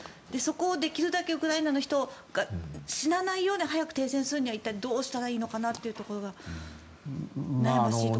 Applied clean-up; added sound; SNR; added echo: none; none; none; none.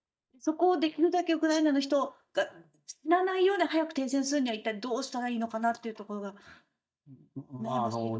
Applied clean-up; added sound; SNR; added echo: neural mask model DeepFilterNet 3.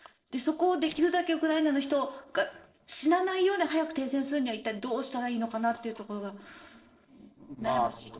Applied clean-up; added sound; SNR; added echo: neural separator model SepFormer DNS4.